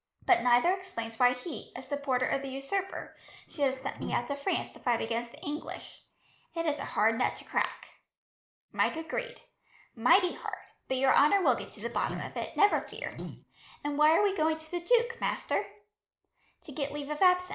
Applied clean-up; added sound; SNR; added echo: neural mask model Resemble Enhance denoiser.